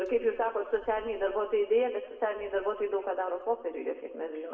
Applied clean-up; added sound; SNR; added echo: none; none; none; reverberation time 1.4 s.